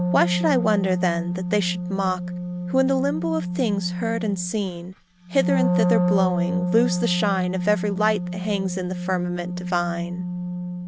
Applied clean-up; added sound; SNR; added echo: none; Wind instrument, woodwind instrument; 1 dB; none.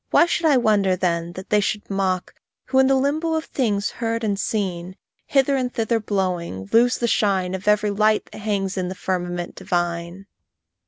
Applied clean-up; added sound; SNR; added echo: none; none; none; none.